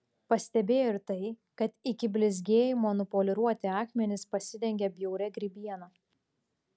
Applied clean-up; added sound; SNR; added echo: none; none; none; none.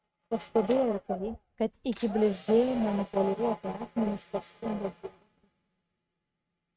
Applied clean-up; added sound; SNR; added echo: neural mask model RNNoise.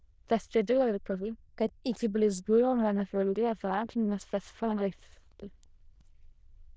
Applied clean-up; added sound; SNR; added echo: neural diffusion model UNIVERSE++.